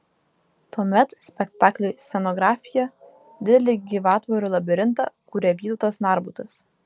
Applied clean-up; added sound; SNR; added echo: none; none; none; none.